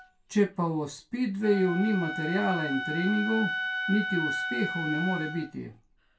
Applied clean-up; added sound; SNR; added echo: none; Wind instrument, woodwind instrument; 6 dB; reverberation time 0.2 s.